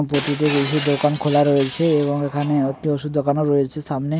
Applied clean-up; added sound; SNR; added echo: none; Shatter; 11 dB; none.